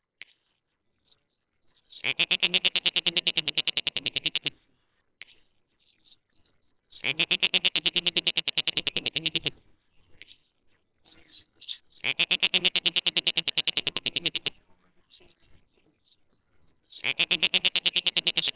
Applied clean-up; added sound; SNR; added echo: neural separator model SepFormer WHAMR!.